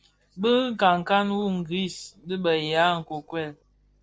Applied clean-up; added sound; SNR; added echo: neural separator model SepFormer DNS4.